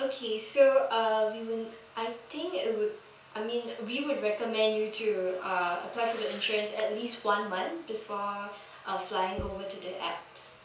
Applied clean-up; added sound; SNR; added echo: none; Whoosh, swoosh, swish; 18 dB; reverberation time 0.3 s.